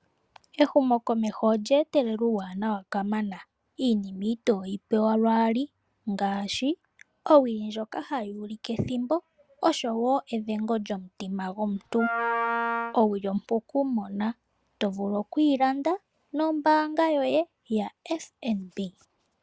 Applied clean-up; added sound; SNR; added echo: none; Wind instrument, woodwind instrument; 2 dB; none.